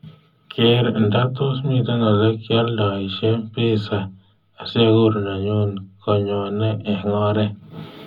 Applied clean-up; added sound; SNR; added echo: none; none; none; reverberation time 0.4 s.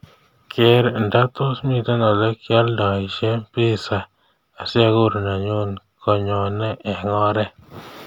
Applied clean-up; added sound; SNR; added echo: none; none; none; none.